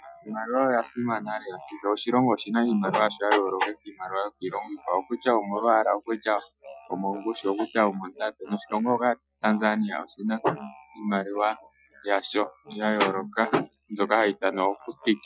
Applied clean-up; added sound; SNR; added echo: classical method Wiener filter.